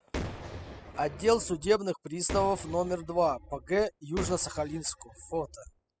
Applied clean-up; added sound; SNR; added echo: classical method spectral subtraction.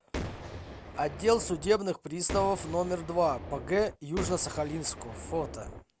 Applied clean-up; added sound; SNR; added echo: none; Boom; 9 dB; none.